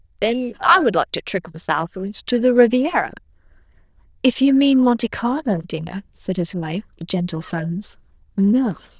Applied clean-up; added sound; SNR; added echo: neural diffusion model UNIVERSE++.